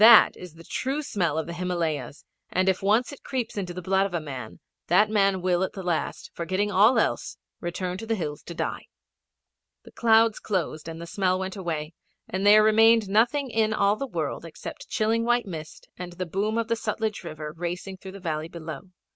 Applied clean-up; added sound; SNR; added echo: none; none; none; none.